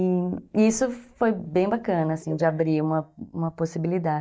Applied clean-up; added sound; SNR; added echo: neural mask model DeepFilterNet 3.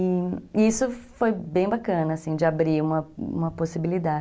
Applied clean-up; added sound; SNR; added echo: none; none; none; none.